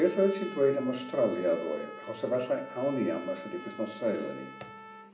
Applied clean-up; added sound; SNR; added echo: none; Trumpet; 16 dB; reverberation time 0.5 s.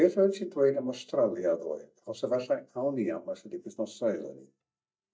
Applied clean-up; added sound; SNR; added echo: neural mask model DeepFilterNet 3.